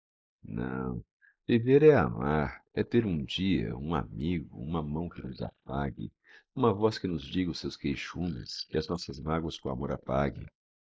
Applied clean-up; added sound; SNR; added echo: neural mask model Resemble Enhance denoiser.